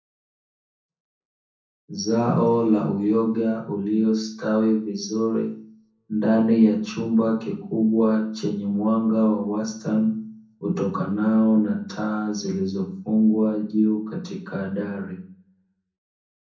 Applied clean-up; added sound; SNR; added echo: none; none; none; reverberation time 0.6 s.